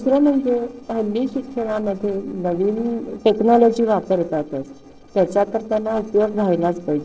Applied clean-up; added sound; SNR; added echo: neural separator model SepFormer DNS4.